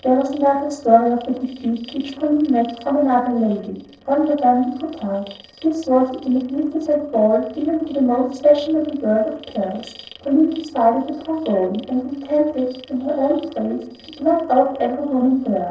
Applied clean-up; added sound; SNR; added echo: neural separator model SepFormer DNS4.